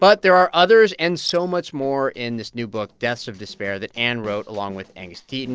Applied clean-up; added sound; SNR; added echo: neural separator model SepFormer DNS4.